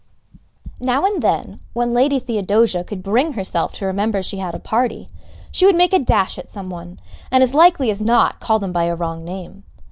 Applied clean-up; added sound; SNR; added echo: none; none; none; none.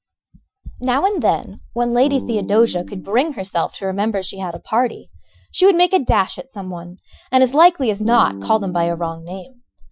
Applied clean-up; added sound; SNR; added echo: classical method Wiener filter.